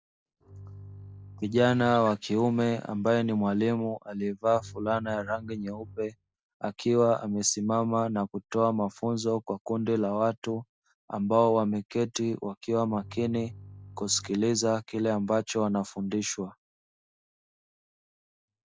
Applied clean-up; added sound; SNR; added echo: none; Bowed string instrument; 18 dB; none.